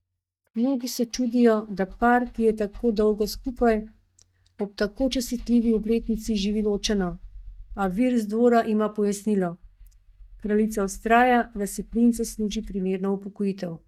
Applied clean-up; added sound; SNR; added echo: neural mask model DeepFilterNet 3.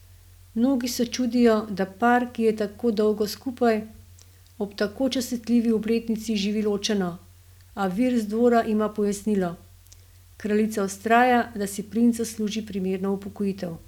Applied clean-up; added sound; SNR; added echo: none; none; none; none.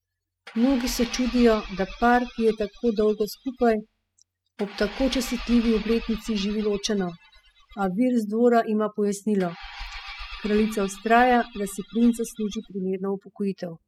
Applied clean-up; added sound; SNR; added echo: classical method spectral subtraction.